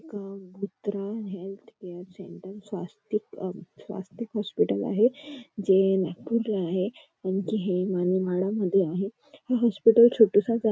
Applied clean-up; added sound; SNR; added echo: none; none; none; none.